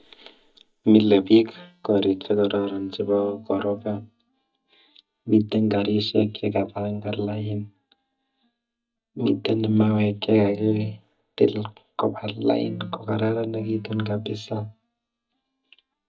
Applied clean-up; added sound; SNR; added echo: neural mask model DeepFilterNet 3.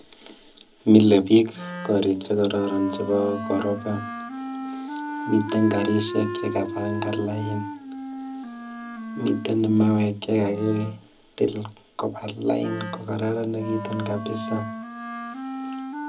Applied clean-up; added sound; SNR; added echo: none; Wind instrument, woodwind instrument; 10 dB; reverberation time 0.4 s.